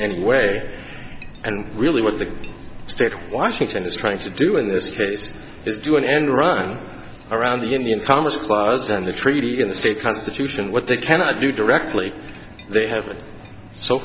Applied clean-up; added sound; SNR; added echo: none; Chink, clink; 17 dB; none.